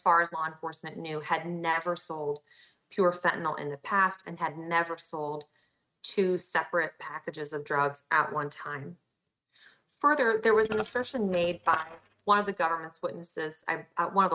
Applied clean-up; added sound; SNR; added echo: neural mask model RNNoise.